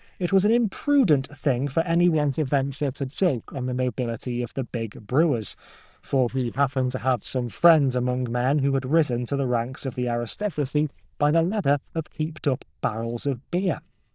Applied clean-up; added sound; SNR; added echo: neural diffusion model UNIVERSE++.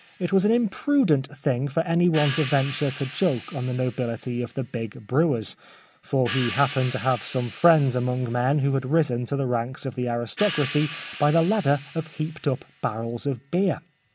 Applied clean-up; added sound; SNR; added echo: none; Crash cymbal / Hi-hat; 16 dB; none.